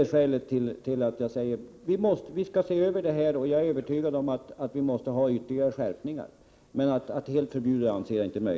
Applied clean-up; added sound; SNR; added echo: none; none; none; none.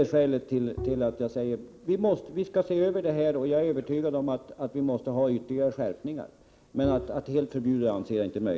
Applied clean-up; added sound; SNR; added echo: none; Bowed string instrument; 11 dB; none.